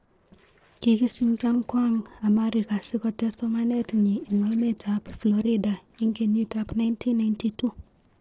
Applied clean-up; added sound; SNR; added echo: neural separator model SepFormer DNS4.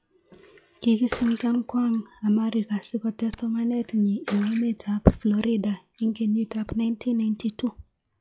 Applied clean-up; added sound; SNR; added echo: classical method log-MMSE.